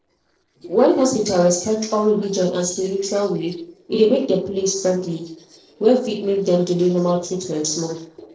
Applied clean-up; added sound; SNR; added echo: neural separator model SepFormer DNS4.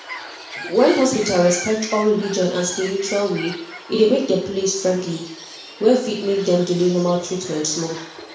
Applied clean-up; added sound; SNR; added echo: none; Bird; 15 dB; reverberation time 0.6 s.